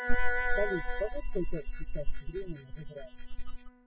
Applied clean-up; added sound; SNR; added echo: classical method spectral subtraction.